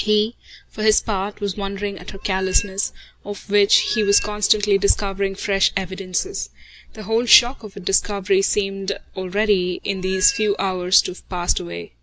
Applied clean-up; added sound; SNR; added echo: none; Meow; 16 dB; none.